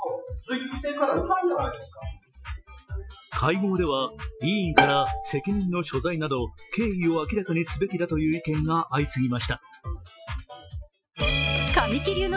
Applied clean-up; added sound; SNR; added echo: classical method Wiener filter.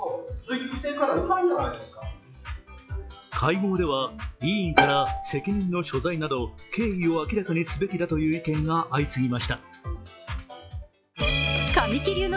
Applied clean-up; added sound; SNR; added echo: classical method log-MMSE.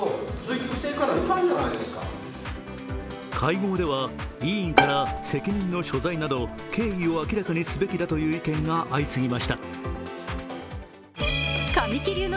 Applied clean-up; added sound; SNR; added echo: none; Bowed string instrument; 2 dB; none.